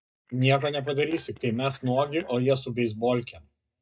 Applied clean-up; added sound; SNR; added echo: neural mask model DeepFilterNet 3.